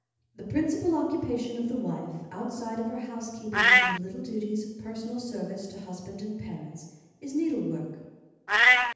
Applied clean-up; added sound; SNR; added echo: none; Meow; -2 dB; reverberation time 1.1 s.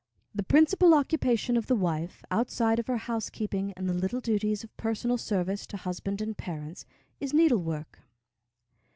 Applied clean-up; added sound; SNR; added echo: none; none; none; none.